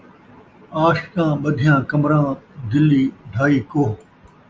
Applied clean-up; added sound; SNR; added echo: none; none; none; none.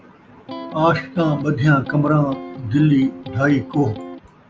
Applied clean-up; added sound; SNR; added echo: none; Electric guitar; 14 dB; none.